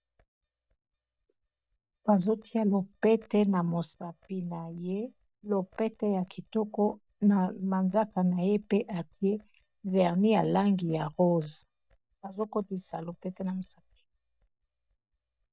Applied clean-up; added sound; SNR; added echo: neural mask model DeepFilterNet 3.